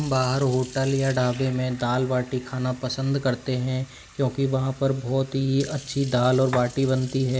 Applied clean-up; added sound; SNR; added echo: none; Fill (with liquid) / Sink (filling or washing); 19 dB; none.